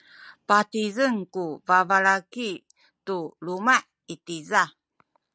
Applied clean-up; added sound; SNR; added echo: none; none; none; none.